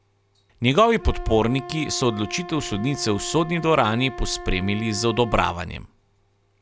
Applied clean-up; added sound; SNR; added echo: none; Wind instrument, woodwind instrument; 15 dB; none.